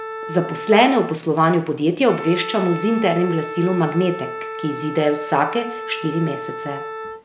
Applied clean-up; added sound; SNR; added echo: none; Wind instrument, woodwind instrument; 10 dB; none.